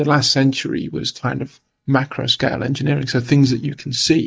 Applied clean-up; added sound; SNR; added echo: neural mask model DeepFilterNet 3.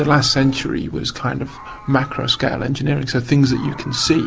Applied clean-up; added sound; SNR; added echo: none; Meow; 19 dB; none.